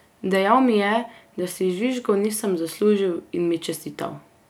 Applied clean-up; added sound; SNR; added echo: none; none; none; none.